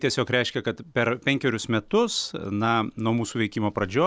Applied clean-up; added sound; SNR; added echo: none; none; none; none.